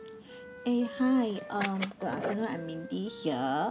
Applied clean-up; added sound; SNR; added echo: none; Wind instrument, woodwind instrument; 16 dB; none.